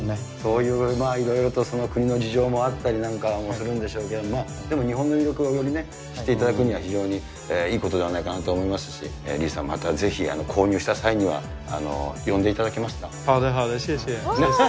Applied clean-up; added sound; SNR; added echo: none; none; none; none.